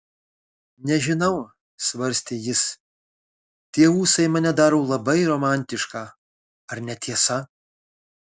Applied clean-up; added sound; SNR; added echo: none; none; none; none.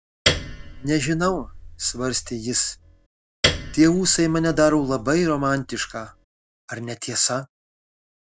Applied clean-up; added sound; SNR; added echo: none; Piano; 7 dB; none.